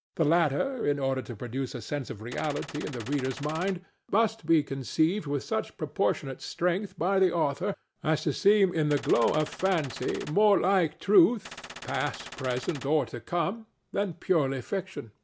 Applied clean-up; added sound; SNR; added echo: none; Gunshot, gunfire; 14 dB; none.